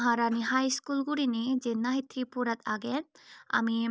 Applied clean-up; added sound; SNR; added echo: none; none; none; none.